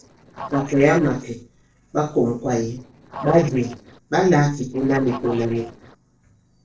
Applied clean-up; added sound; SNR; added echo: neural separator model SepFormer DNS4.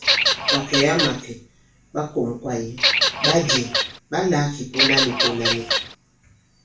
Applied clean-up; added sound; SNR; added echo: none; Bird vocalization, bird call, bird song / Fowl; -4 dB; reverberation time 0.3 s.